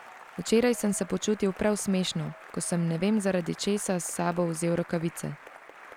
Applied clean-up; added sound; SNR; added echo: none; Applause / Cheering; 19 dB; none.